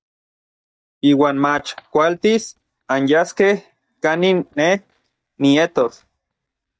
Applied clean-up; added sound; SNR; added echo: neural mask model DeepFilterNet 3.